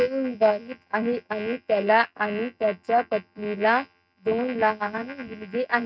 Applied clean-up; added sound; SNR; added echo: neural mask model RNNoise.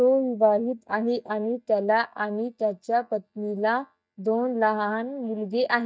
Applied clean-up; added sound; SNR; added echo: neural mask model DeepFilterNet 3.